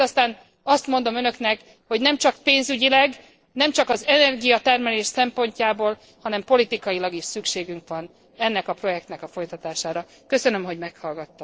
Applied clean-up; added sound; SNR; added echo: neural separator model SepFormer DNS4.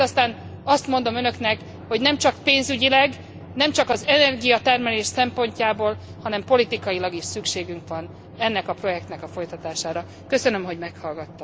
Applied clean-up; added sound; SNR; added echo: none; Drum; 16 dB; none.